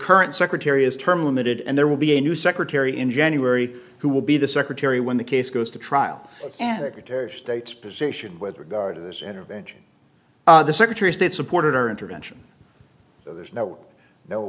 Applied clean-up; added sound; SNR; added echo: none; none; none; none.